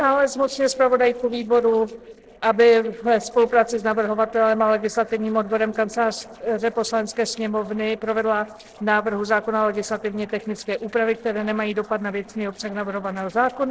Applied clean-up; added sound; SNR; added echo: neural separator model SepFormer DNS4.